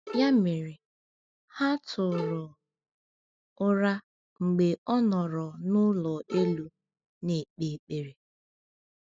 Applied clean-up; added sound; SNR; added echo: classical method spectral subtraction.